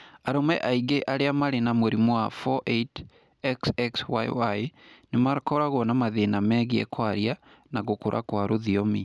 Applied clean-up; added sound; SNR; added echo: none; none; none; none.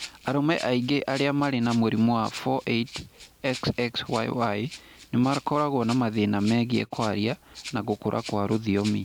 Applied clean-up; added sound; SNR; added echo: none; Rattle (instrument); 19 dB; none.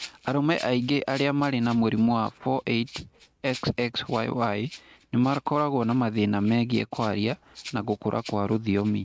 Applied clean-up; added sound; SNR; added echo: neural mask model RNNoise.